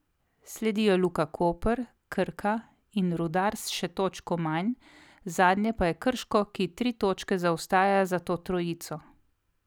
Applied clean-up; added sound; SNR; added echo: none; none; none; none.